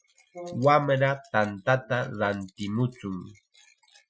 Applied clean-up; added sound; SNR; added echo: classical method Wiener filter.